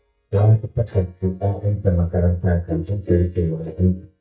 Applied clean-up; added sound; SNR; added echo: neural mask model DeepFilterNet 3.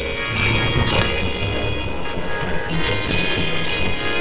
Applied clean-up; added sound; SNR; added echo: neural separator model SepFormer WHAMR!.